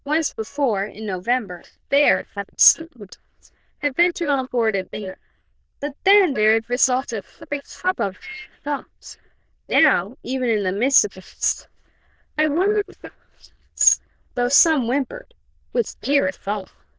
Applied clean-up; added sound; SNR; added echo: neural diffusion model UNIVERSE++.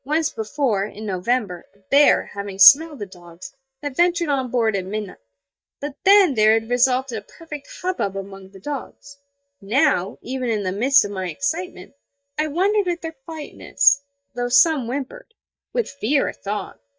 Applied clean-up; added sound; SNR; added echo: neural mask model DeepFilterNet 3.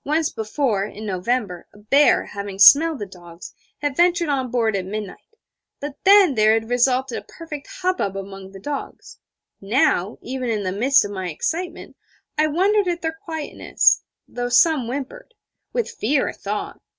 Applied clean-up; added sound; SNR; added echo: none; none; none; none.